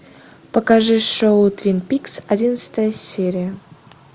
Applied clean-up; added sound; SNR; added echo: none; none; none; none.